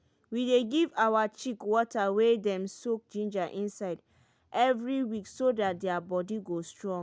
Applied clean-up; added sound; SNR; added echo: none; none; none; none.